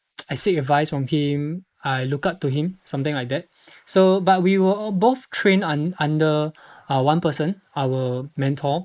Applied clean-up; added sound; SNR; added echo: neural mask model Resemble Enhance denoiser.